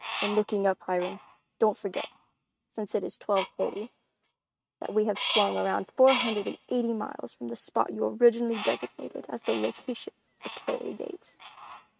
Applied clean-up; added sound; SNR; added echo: neural mask model RNNoise.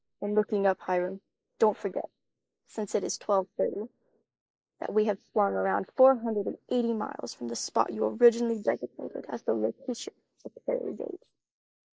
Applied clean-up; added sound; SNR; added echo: neural mask model Resemble Enhance denoiser.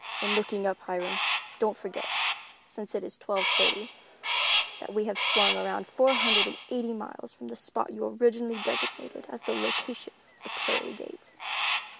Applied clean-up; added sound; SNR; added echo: none; Crow; 0 dB; none.